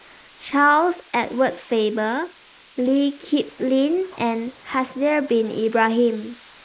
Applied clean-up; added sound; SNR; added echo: neural mask model Resemble Enhance denoiser.